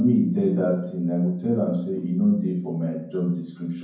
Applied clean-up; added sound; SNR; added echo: none; none; none; reverberation time 0.9 s.